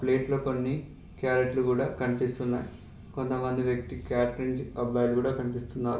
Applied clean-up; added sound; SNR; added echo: none; none; none; reverberation time 0.5 s.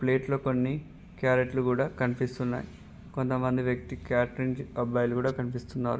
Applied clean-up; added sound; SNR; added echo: none; none; none; none.